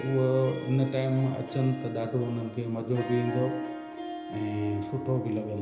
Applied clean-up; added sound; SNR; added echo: none; Harp; 8 dB; reverberation time 0.8 s.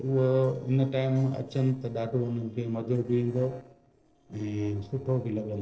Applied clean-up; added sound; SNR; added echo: neural separator model SepFormer DNS4.